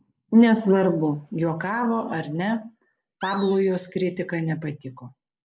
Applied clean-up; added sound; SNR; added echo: neural mask model Resemble Enhance denoiser.